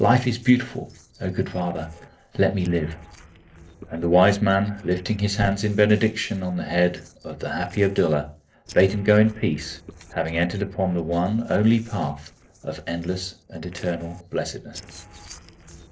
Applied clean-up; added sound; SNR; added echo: neural separator model SepFormer DNS4.